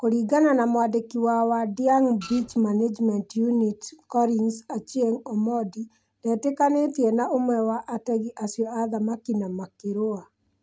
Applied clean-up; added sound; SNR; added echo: none; Printer; 17 dB; none.